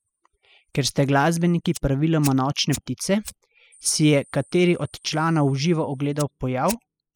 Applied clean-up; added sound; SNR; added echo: classical method spectral subtraction.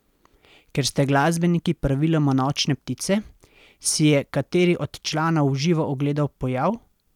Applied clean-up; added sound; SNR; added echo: none; none; none; none.